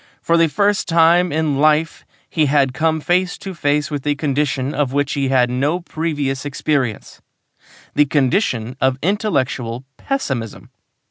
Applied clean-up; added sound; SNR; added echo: none; none; none; none.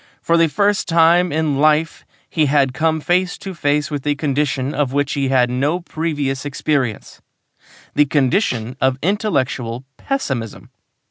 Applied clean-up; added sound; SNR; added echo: none; Snare drum; 16 dB; none.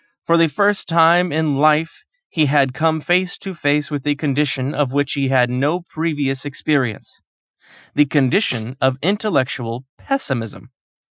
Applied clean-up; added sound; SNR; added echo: classical method Wiener filter.